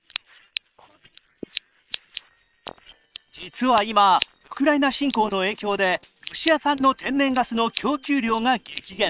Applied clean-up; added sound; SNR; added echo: neural separator model SepFormer WHAM!.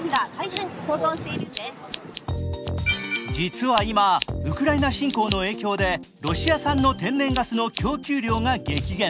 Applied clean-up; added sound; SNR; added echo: none; Scissors; 16 dB; none.